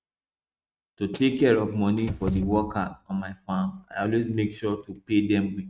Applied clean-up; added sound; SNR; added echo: neural mask model RNNoise.